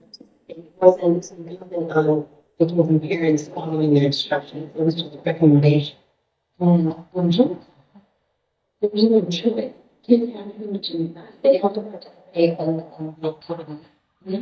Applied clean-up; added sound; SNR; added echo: neural mask model DeepFilterNet 3.